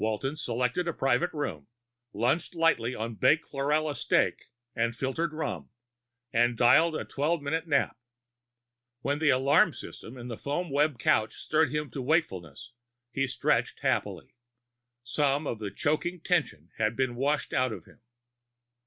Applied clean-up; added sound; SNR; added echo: none; none; none; none.